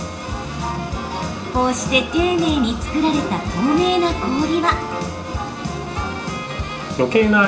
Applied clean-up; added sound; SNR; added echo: none; none; none; reverberation time 0.4 s.